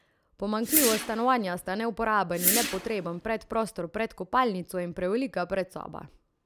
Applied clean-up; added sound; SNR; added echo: none; Whoosh, swoosh, swish; 0 dB; none.